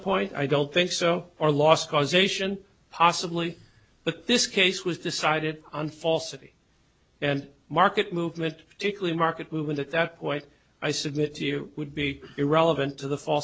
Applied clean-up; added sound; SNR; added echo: none; none; none; none.